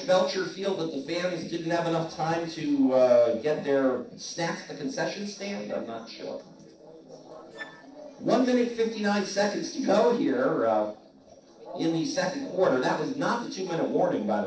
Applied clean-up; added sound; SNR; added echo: neural separator model SepFormer DNS4.